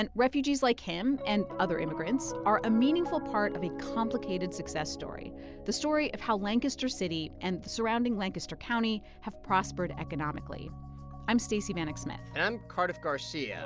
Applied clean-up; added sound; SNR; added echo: none; Piano; 12 dB; none.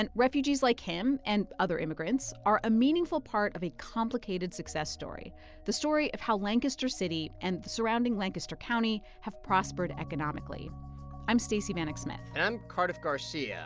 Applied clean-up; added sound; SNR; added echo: none; none; none; none.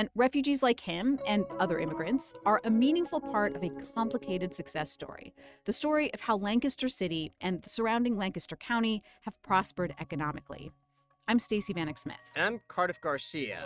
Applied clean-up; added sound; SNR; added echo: neural mask model RNNoise.